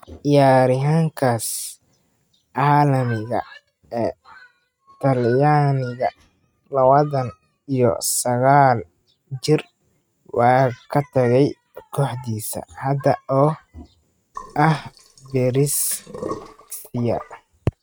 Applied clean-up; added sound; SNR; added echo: neural mask model RNNoise.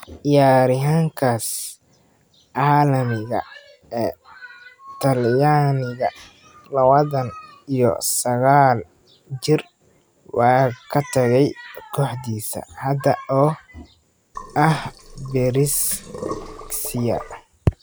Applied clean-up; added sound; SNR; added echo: none; Sink (filling or washing); 14 dB; none.